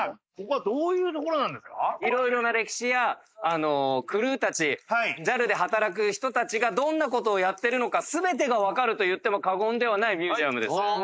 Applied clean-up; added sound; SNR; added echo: neural mask model Resemble Enhance denoiser.